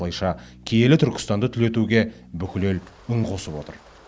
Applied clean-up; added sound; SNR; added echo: none; none; none; none.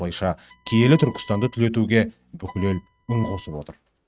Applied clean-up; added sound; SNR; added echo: neural mask model RNNoise.